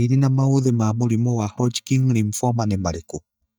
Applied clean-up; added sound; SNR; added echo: neural mask model DeepFilterNet 3.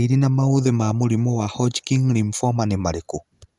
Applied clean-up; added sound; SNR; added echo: none; none; none; none.